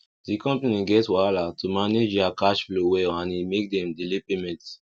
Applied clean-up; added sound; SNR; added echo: none; none; none; none.